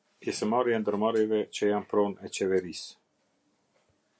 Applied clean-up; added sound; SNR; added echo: none; none; none; none.